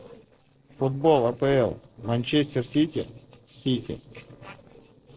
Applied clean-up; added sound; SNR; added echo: neural separator model SepFormer DNS4.